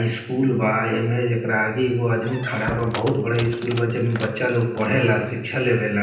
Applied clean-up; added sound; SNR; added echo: none; Squeak; 12 dB; reverberation time 0.9 s.